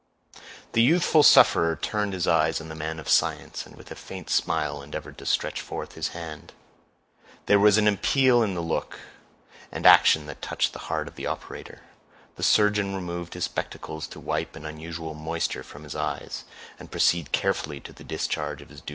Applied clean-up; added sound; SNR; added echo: none; none; none; none.